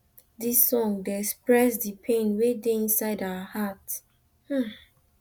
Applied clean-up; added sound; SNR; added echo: none; none; none; none.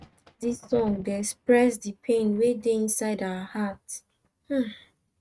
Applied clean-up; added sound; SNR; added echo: neural mask model RNNoise.